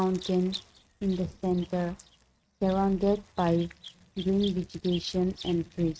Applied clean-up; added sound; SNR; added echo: neural mask model RNNoise.